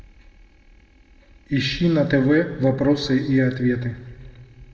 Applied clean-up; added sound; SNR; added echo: none; none; none; reverberation time 1.2 s.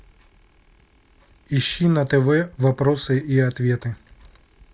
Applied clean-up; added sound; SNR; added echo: none; none; none; none.